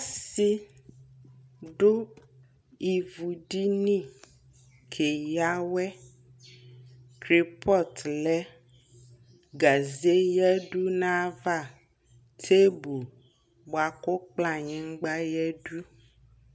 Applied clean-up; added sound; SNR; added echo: none; none; none; none.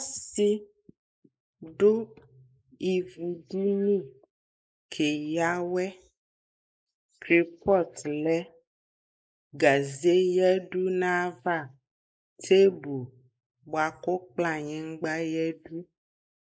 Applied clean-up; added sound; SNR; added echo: neural mask model Resemble Enhance denoiser.